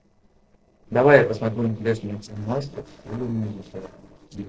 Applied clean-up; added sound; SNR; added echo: neural separator model SepFormer DNS4.